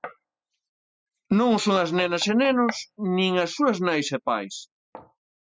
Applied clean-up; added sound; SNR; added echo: classical method spectral subtraction.